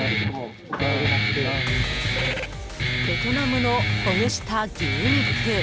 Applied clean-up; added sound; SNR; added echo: none; Guitar; -2 dB; none.